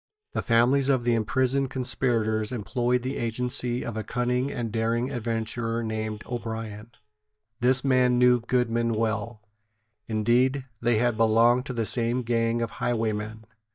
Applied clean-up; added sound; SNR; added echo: neural mask model DeepFilterNet 3.